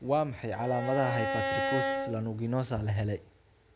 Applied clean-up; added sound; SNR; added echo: none; Bowed string instrument; 1 dB; none.